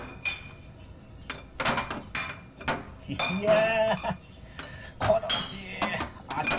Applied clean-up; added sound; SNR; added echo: none; Glass; 2 dB; reverberation time 0.4 s.